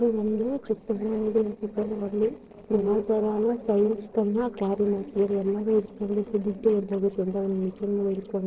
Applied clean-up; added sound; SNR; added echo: neural separator model SepFormer DNS4.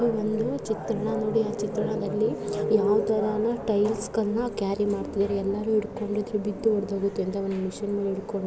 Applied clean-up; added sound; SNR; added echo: none; none; none; none.